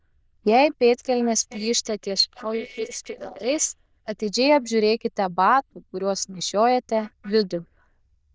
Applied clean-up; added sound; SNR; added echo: neural diffusion model UNIVERSE++.